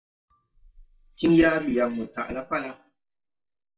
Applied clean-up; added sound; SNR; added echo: neural mask model DeepFilterNet 3.